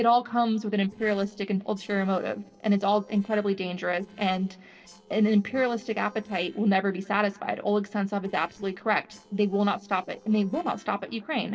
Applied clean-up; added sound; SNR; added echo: neural separator model SepFormer DNS4.